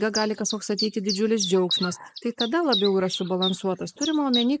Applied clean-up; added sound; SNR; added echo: neural mask model Resemble Enhance denoiser.